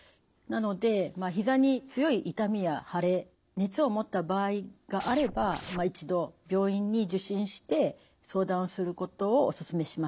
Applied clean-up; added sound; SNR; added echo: none; Scratching (performance technique); 12 dB; none.